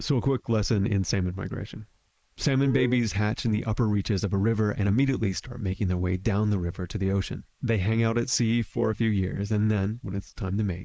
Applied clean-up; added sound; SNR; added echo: neural mask model Resemble Enhance denoiser.